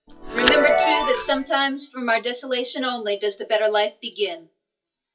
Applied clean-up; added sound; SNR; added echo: classical method WPE with log-MMSE.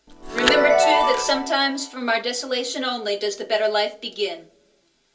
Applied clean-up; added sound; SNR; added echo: none; Chime; 0 dB; reverberation time 0.3 s.